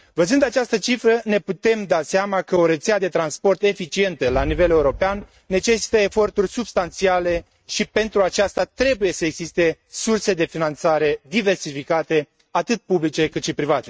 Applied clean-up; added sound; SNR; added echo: neural mask model RNNoise.